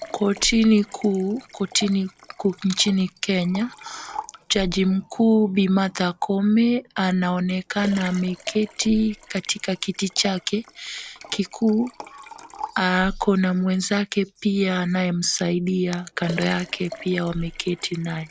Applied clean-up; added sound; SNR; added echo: none; Liquid; 18 dB; none.